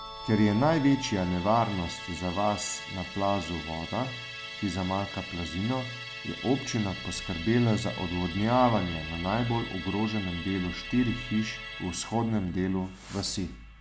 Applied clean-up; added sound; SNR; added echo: none; Musical instrument; 11 dB; none.